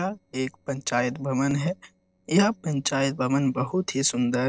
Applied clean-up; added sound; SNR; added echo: neural separator model SepFormer DNS4.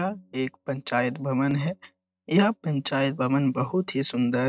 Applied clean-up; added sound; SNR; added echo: neural mask model DeepFilterNet 3.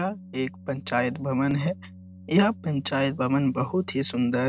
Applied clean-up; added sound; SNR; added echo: none; Organ; 19 dB; none.